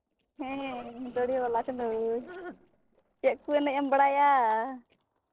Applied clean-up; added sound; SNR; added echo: neural separator model SepFormer DNS4.